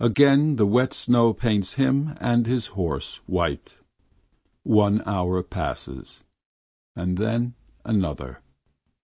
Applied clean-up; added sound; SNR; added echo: none; none; none; none.